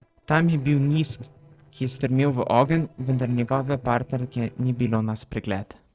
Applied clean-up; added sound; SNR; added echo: neural separator model SepFormer DNS4.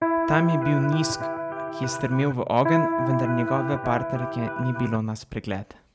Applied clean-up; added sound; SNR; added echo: none; Electric guitar; 1 dB; none.